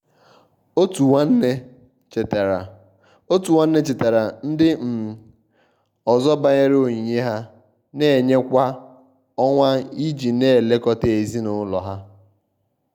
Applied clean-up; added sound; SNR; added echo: none; none; none; none.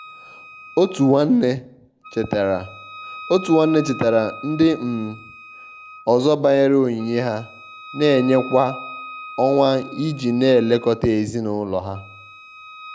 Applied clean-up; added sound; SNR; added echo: none; Wind instrument, woodwind instrument; 18 dB; none.